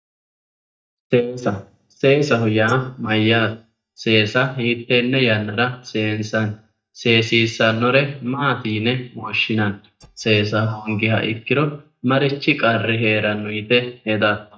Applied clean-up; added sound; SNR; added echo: neural mask model DeepFilterNet 3.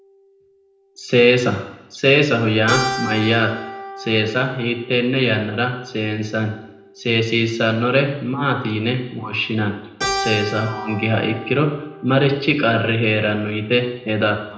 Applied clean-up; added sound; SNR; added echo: none; Keyboard (musical); 13 dB; reverberation time 0.8 s.